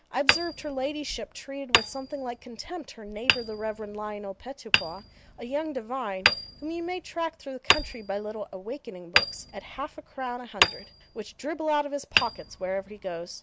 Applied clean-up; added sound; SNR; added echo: none; Hammer; -2 dB; none.